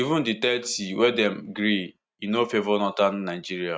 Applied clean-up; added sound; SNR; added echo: none; none; none; none.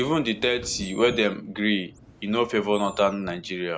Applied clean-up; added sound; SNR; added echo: none; Thunder + Animal; 19 dB; none.